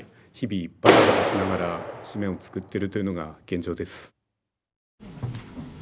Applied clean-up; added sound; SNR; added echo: none; Clapping; -4 dB; none.